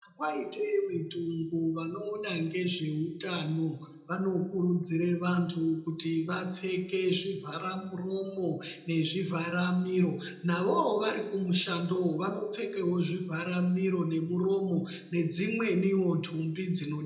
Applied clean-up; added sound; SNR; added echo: none; none; none; reverberation time 0.8 s.